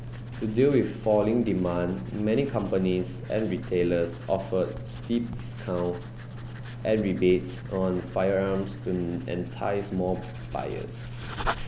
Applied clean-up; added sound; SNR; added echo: none; Writing; 9 dB; none.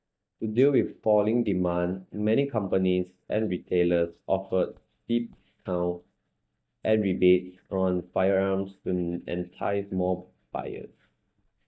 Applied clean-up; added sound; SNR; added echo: neural mask model DeepFilterNet 3.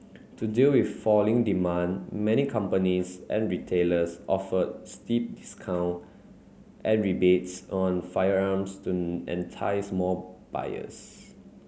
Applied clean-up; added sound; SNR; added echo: none; none; none; none.